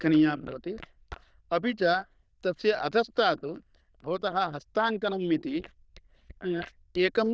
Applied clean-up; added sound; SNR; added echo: neural diffusion model UNIVERSE++.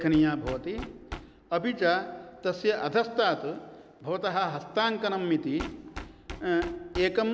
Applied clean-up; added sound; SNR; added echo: none; Knock; 16 dB; none.